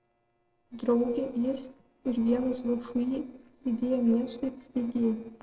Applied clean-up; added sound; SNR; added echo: neural separator model SepFormer DNS4.